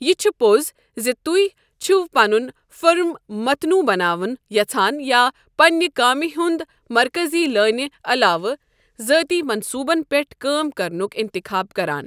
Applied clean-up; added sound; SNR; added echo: none; none; none; none.